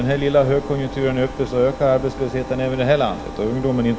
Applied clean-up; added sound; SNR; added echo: none; Engine; 12 dB; none.